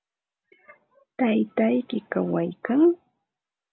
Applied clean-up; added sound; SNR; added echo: none; none; none; none.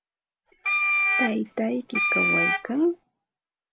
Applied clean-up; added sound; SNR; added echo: none; Wind instrument, woodwind instrument; -4 dB; none.